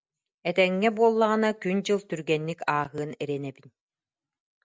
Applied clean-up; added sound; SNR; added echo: none; none; none; none.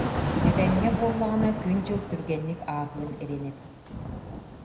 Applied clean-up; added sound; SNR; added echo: none; Thunder / Rain; 1 dB; reverberation time 0.7 s.